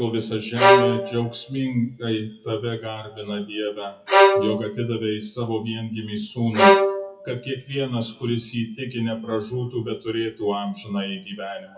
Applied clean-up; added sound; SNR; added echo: classical method WPE with log-MMSE.